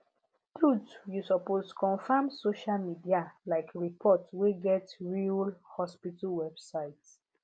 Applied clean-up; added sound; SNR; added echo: none; none; none; none.